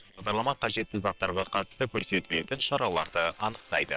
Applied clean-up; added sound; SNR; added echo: neural separator model SepFormer WHAM!.